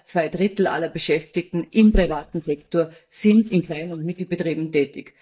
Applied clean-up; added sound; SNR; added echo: neural mask model DeepFilterNet 3.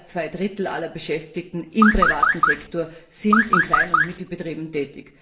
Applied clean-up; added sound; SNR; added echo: none; Car; -5 dB; reverberation time 0.6 s.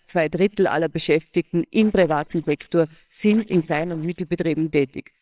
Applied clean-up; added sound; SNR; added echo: neural separator model SepFormer WHAMR!.